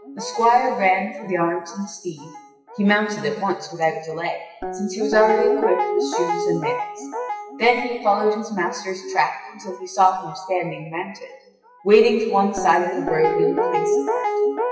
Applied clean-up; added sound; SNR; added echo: classical method WPE with log-MMSE.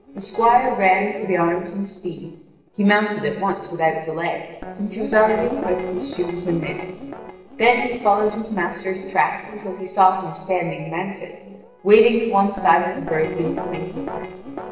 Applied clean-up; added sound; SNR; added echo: neural separator model SepFormer DNS4.